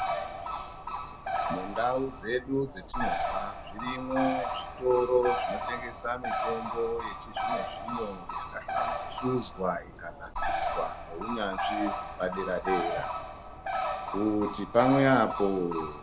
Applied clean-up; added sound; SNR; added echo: none; Bird; 3 dB; none.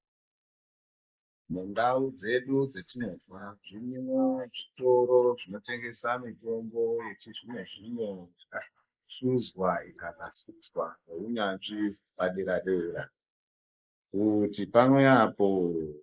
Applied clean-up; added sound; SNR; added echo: neural mask model Resemble Enhance denoiser.